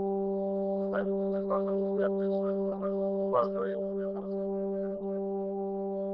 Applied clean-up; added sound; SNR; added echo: neural diffusion model UNIVERSE++.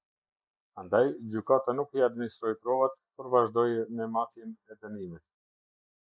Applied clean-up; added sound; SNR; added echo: neural mask model Resemble Enhance denoiser.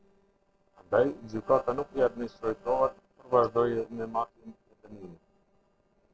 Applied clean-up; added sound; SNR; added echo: neural separator model SepFormer DNS4.